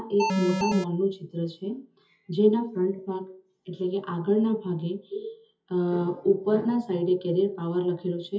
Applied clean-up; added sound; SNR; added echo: classical method WPE with log-MMSE.